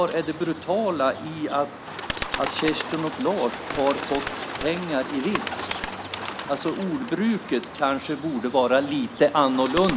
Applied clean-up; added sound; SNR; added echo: none; Bird; 8 dB; none.